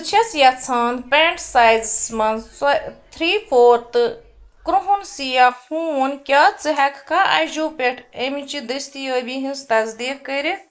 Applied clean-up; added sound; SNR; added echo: neural mask model Resemble Enhance denoiser.